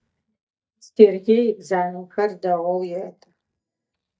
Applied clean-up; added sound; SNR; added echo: neural mask model DeepFilterNet 3.